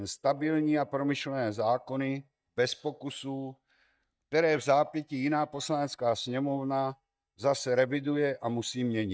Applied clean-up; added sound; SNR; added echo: neural mask model DeepFilterNet 3.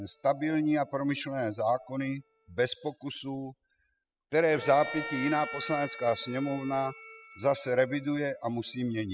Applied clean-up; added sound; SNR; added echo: classical method spectral subtraction.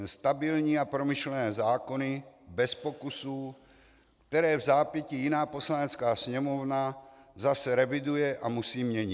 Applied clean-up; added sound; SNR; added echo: none; none; none; none.